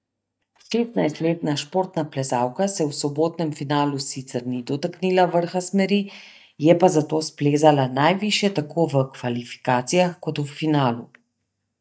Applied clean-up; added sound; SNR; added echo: neural mask model DeepFilterNet 3.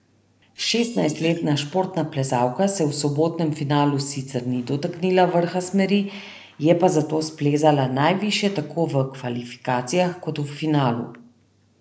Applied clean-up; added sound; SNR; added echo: neural separator model SepFormer DNS4.